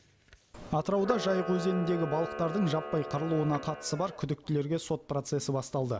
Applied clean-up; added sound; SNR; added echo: none; Camera; 10 dB; none.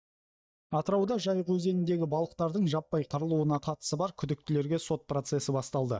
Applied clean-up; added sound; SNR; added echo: neural mask model DeepFilterNet 3.